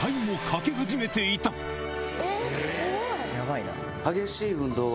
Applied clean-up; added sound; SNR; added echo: none; none; none; none.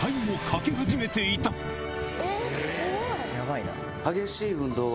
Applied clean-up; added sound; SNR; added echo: none; Thunder / Wind; 10 dB; none.